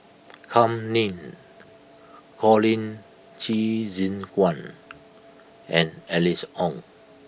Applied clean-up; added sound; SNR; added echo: none; none; none; none.